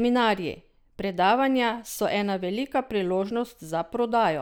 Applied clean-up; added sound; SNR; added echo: none; none; none; none.